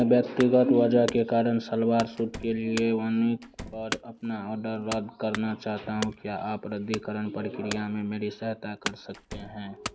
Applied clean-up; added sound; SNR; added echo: none; Wood / Domestic sounds, home sounds + Slam; 14 dB; none.